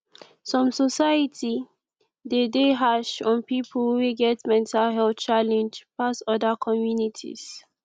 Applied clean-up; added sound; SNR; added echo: none; none; none; none.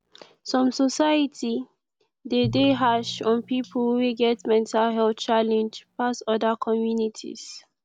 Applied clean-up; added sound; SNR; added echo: none; Drum; 19 dB; none.